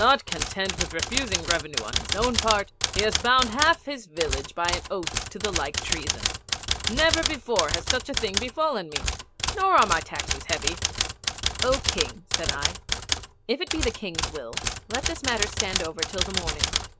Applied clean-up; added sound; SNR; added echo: none; Typewriter; 1 dB; none.